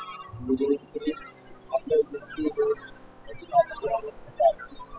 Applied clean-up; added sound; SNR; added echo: classical method spectral subtraction.